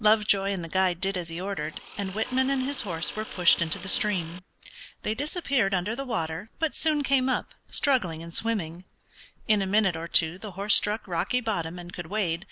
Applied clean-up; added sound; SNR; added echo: none; Tools; 14 dB; none.